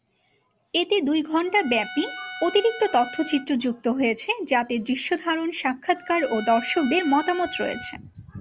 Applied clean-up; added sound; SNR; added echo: none; Trumpet; 15 dB; none.